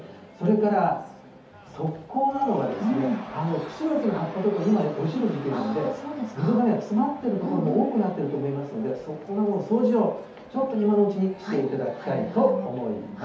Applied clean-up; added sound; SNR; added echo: none; Crowd / Cheering; 19 dB; reverberation time 0.6 s.